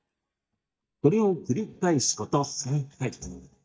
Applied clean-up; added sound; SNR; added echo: neural mask model DeepFilterNet 3.